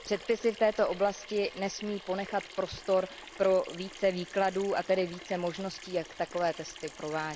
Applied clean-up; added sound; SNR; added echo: none; Sink (filling or washing) / Water tap, faucet; 17 dB; none.